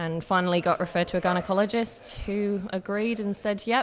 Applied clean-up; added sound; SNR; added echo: none; none; none; none.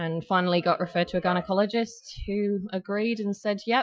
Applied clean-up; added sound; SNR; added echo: classical method Wiener filter.